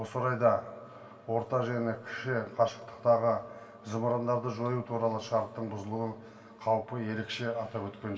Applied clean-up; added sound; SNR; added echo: none; none; none; reverberation time 0.2 s.